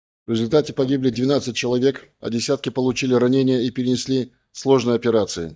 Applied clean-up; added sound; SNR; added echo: neural mask model DeepFilterNet 3.